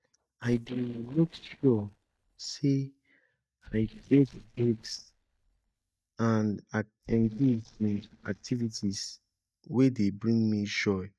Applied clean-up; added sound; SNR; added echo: neural mask model DeepFilterNet 3.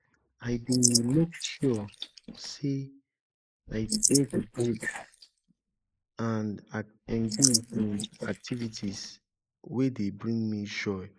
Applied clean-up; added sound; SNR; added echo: neural mask model Resemble Enhance denoiser.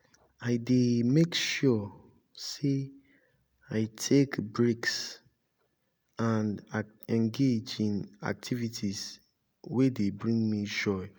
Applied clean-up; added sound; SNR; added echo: none; none; none; none.